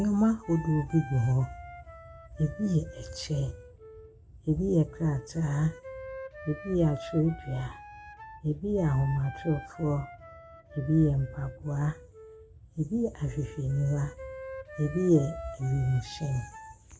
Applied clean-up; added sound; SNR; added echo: none; Wind instrument, woodwind instrument; 16 dB; none.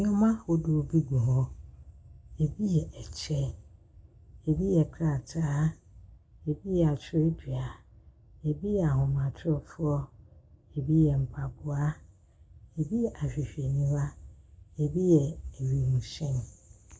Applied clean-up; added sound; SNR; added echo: none; none; none; none.